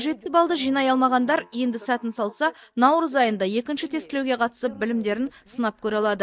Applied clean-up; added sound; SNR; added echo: neural mask model DeepFilterNet 3.